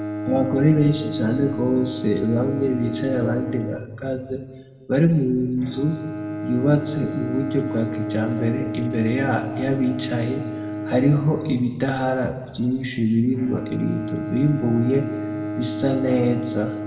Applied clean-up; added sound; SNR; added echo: none; Bowed string instrument; 7 dB; reverberation time 1.5 s.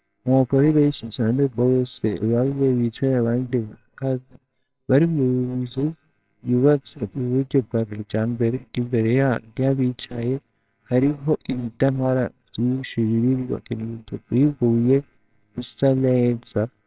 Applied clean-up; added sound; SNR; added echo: neural separator model SepFormer WHAMR!.